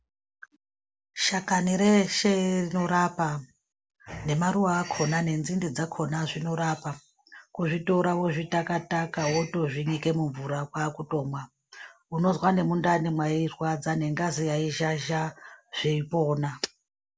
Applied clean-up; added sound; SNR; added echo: none; none; none; none.